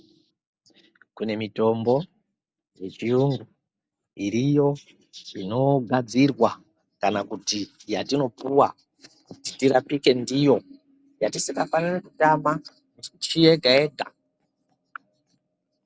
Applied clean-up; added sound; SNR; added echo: none; none; none; none.